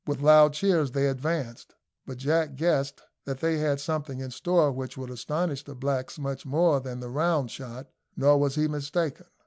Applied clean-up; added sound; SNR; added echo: none; none; none; none.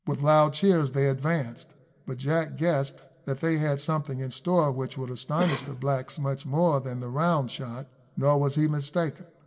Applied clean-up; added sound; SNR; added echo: none; Cough; 12 dB; reverberation time 0.3 s.